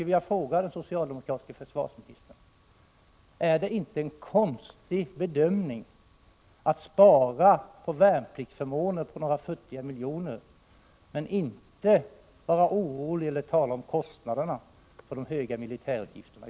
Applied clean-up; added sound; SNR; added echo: none; none; none; none.